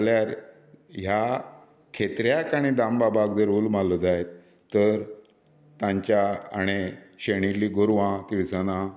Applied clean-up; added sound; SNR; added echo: none; none; none; none.